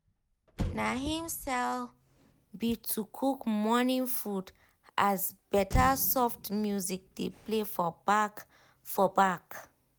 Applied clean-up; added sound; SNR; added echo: none; Motor vehicle (road); 12 dB; none.